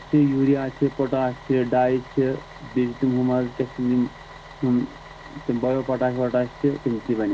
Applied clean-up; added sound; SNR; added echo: none; Bus; 19 dB; reverberation time 0.2 s.